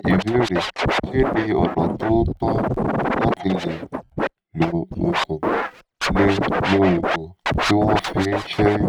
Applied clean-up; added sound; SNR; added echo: neural mask model RNNoise.